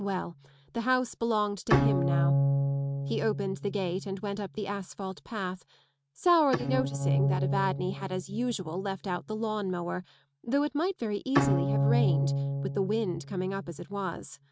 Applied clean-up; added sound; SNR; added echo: neural mask model RNNoise.